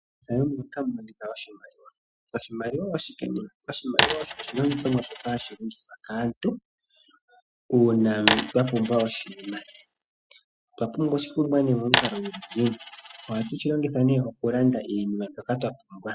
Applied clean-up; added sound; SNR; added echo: classical method spectral subtraction.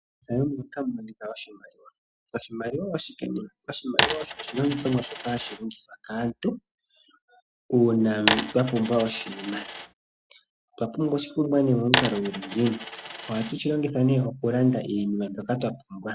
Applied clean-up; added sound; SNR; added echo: none; Coin (dropping); 2 dB; none.